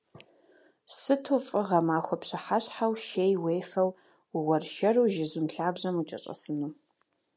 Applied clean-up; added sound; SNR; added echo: none; none; none; none.